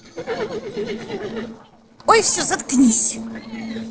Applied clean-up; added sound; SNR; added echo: neural separator model SepFormer DNS4.